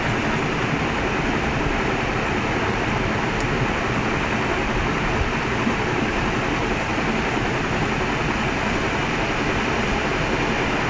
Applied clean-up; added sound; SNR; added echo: none; none; none; none.